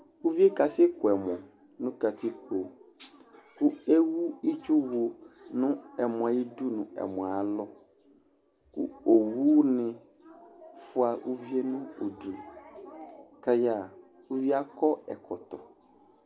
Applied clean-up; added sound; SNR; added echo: none; none; none; none.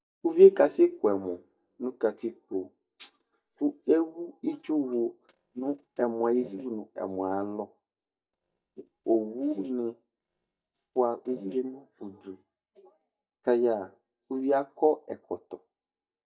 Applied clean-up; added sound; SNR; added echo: neural mask model DeepFilterNet 3.